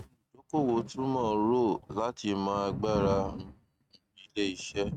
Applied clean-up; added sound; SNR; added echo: neural mask model RNNoise.